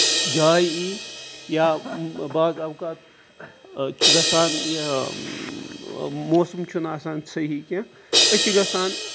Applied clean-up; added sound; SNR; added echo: none; Crash cymbal; 2 dB; none.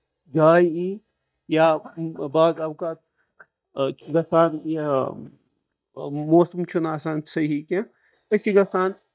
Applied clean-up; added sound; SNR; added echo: neural mask model DeepFilterNet 3.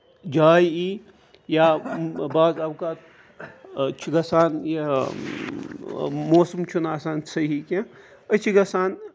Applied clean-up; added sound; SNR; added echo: none; none; none; none.